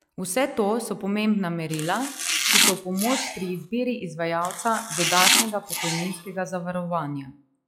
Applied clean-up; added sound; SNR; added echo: classical method log-MMSE.